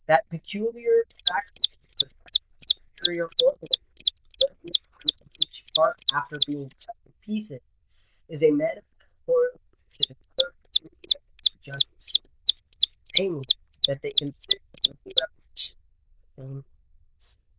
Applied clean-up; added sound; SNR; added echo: neural diffusion model UNIVERSE++.